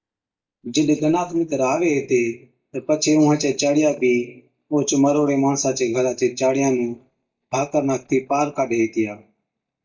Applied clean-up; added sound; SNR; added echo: neural mask model DeepFilterNet 3.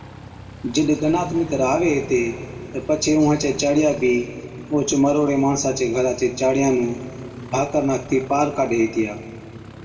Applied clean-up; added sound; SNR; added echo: none; Aircraft; 18 dB; reverberation time 2.0 s.